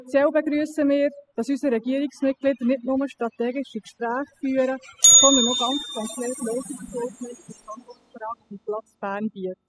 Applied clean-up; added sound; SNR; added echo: classical method spectral subtraction.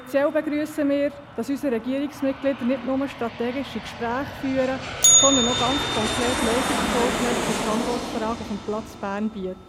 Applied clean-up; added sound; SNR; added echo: none; Bell + Aircraft; 1 dB; none.